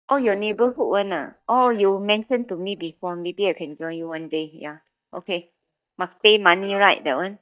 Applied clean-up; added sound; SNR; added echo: neural mask model DeepFilterNet 3.